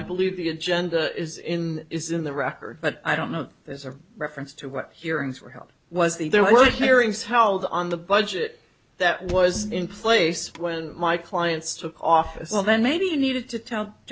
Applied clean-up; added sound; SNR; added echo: none; Thump, thud; 17 dB; none.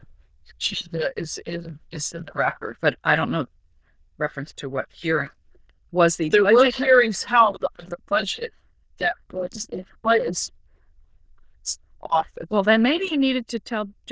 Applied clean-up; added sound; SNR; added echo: neural diffusion model UNIVERSE++.